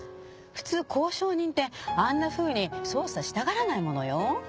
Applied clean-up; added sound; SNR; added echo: none; none; none; none.